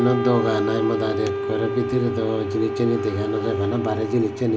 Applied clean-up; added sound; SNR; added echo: none; Wind instrument, woodwind instrument; 4 dB; reverberation time 0.6 s.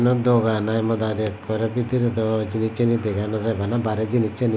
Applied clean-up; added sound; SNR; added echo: none; none; none; none.